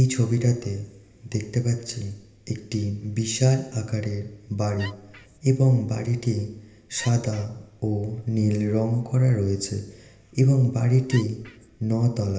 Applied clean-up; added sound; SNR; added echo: none; Wood; 17 dB; reverberation time 1.4 s.